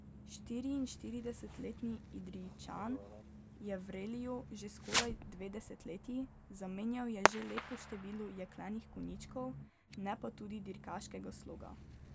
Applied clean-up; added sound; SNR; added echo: none; Fireworks; 0 dB; none.